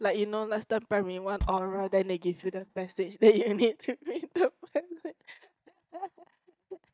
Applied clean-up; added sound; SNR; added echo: neural mask model DeepFilterNet 3.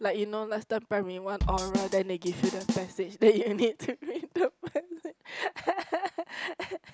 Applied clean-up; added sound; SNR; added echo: none; Drum / Drum kit; 4 dB; none.